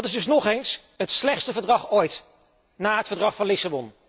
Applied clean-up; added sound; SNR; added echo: none; none; none; none.